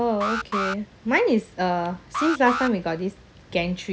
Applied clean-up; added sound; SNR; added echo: none; Alarm; 8 dB; none.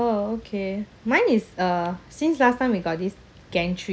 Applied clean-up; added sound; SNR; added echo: none; none; none; none.